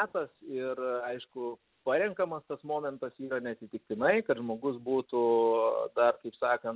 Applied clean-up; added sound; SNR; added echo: none; none; none; none.